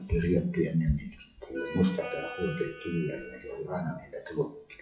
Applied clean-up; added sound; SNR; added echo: classical method WPE with log-MMSE.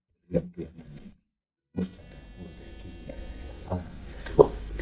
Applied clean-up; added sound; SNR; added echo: neural mask model DeepFilterNet 3.